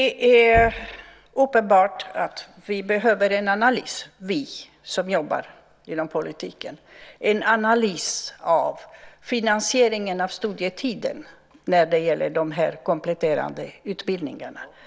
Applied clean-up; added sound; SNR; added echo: none; Knock; 13 dB; none.